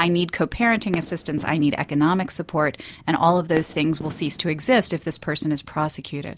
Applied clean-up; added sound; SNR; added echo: none; Fireworks; 17 dB; none.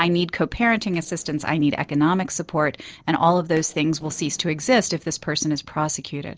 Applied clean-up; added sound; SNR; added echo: neural separator model SepFormer DNS4.